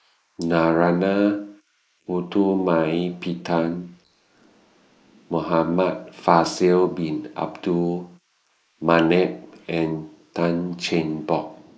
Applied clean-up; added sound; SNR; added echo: neural mask model Resemble Enhance denoiser.